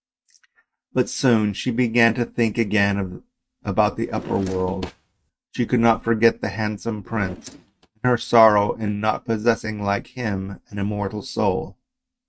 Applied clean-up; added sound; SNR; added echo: neural mask model RNNoise.